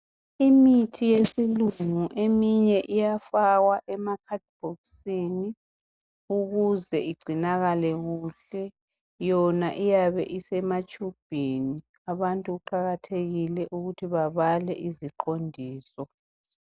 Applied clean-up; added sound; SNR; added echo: none; none; none; none.